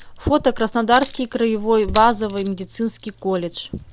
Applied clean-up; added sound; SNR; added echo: none; Chink, clink; 14 dB; none.